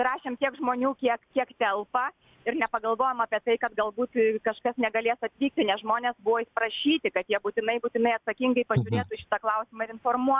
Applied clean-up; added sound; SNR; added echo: none; none; none; none.